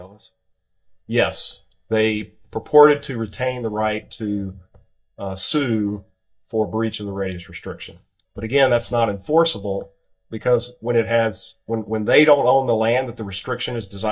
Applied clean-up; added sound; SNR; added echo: neural mask model DeepFilterNet 3.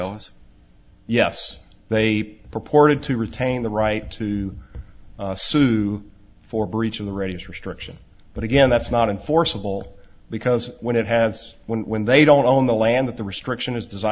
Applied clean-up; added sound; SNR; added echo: none; none; none; none.